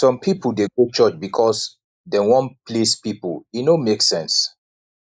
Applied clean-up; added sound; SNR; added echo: neural mask model Resemble Enhance denoiser.